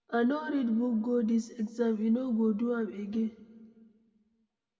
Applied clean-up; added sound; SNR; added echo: none; none; none; reverberation time 1.1 s.